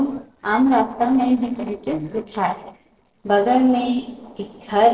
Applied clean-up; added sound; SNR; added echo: neural separator model SepFormer DNS4.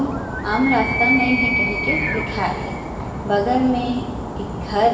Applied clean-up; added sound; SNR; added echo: none; Animal; 2 dB; reverberation time 1.2 s.